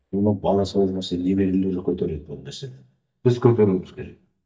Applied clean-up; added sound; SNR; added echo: neural mask model DeepFilterNet 3.